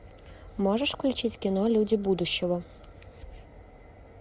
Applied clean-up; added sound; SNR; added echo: none; none; none; none.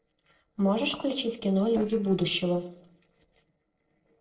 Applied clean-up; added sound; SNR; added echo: neural separator model SepFormer DNS4.